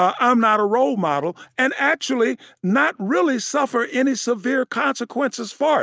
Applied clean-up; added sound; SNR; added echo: none; none; none; none.